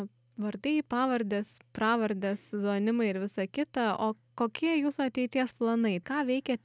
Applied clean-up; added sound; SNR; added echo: none; none; none; none.